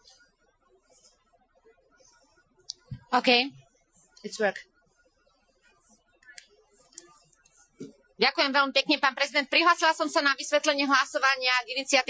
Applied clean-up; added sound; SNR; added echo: classical method Wiener filter.